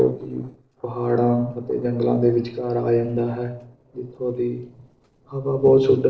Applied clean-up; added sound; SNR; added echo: neural separator model SepFormer DNS4.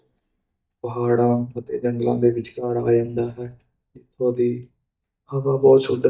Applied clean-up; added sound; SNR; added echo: neural mask model DeepFilterNet 3.